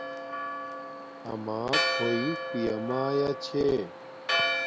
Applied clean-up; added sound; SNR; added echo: none; Church bell; 1 dB; none.